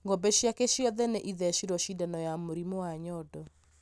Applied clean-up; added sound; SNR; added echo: none; none; none; none.